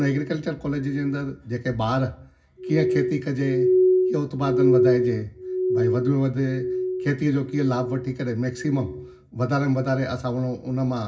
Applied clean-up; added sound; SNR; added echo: none; Glass; 1 dB; reverberation time 0.4 s.